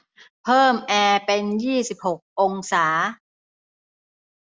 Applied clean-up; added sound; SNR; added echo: none; none; none; none.